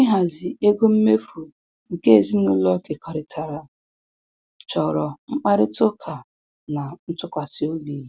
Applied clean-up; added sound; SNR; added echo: none; none; none; none.